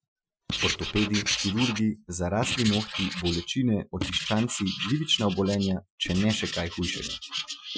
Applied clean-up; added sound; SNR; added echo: classical method Wiener filter.